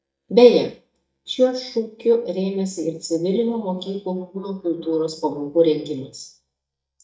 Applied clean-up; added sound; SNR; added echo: neural mask model DeepFilterNet 3.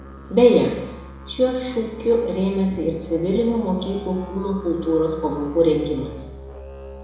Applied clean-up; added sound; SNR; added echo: none; Musical instrument; 16 dB; reverberation time 1.0 s.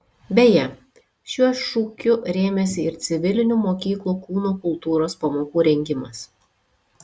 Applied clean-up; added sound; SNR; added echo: none; none; none; none.